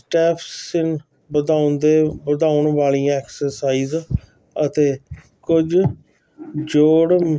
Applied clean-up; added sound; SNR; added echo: neural mask model Resemble Enhance denoiser.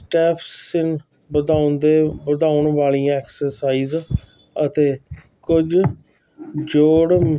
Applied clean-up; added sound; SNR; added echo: none; Walk, footsteps; 17 dB; none.